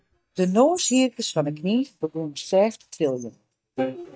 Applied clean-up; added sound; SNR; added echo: neural mask model DeepFilterNet 3.